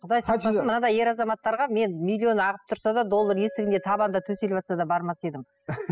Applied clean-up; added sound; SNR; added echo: classical method spectral subtraction.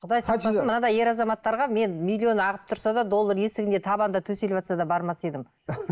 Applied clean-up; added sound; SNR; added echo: neural mask model Resemble Enhance denoiser.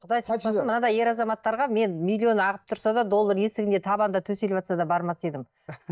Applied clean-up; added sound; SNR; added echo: neural mask model DeepFilterNet 3.